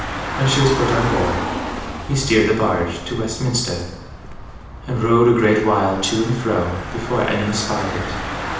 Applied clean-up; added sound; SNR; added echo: none; Engine / Car; 7 dB; reverberation time 0.9 s.